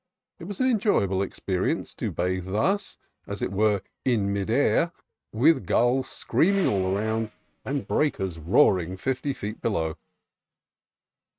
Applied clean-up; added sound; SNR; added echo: neural mask model RNNoise.